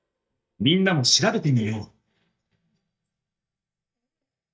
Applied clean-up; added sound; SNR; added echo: neural mask model DeepFilterNet 3.